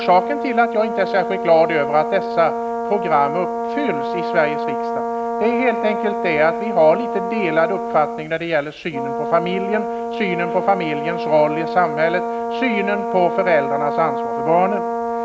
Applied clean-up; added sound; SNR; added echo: none; Brass instrument; 3 dB; none.